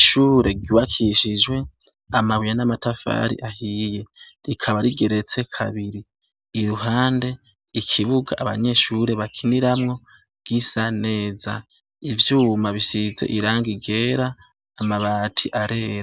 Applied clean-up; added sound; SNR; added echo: none; none; none; none.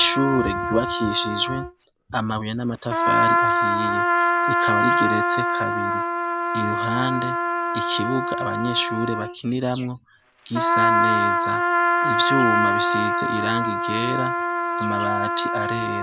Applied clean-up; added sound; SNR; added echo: none; Trumpet; -4 dB; none.